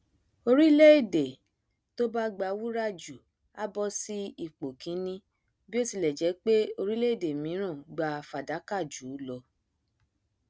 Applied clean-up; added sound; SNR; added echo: none; none; none; none.